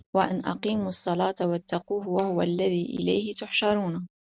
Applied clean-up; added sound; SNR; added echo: neural mask model RNNoise.